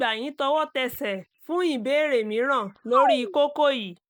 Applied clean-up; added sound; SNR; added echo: neural mask model DeepFilterNet 3.